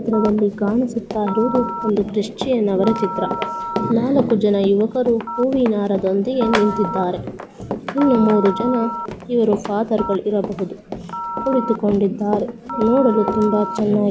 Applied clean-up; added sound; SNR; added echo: none; Telephone + Run; 9 dB; none.